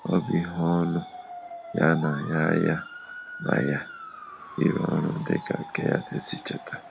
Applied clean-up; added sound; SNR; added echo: none; Motor vehicle (road) / Siren; 15 dB; none.